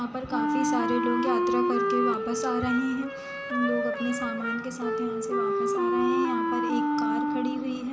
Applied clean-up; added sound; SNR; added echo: none; Wind instrument, woodwind instrument; -3 dB; reverberation time 0.4 s.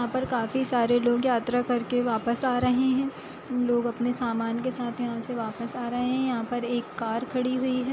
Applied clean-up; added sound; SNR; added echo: none; none; none; none.